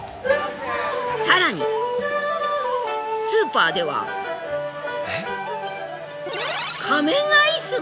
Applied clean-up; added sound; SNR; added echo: none; none; none; none.